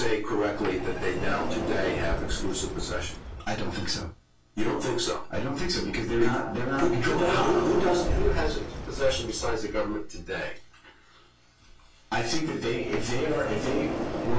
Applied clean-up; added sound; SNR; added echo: none; Sliding door; 8 dB; reverberation time 0.2 s.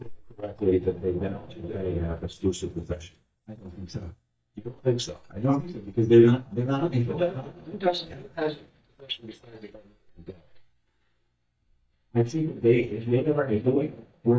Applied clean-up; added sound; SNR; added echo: neural mask model DeepFilterNet 3.